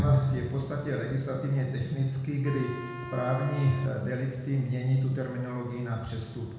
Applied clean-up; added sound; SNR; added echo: none; Wind instrument, woodwind instrument; 15 dB; reverberation time 1.0 s.